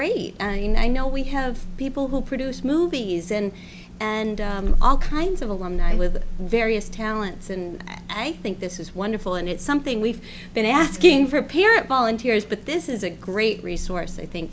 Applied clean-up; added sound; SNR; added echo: none; none; none; none.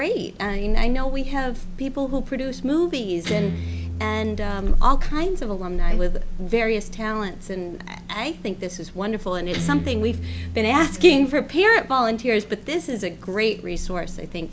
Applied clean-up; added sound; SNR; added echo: none; Guitar; 13 dB; none.